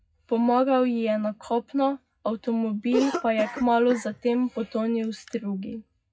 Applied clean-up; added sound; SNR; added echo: classical method WPE with log-MMSE.